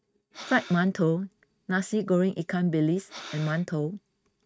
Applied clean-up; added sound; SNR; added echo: neural mask model RNNoise.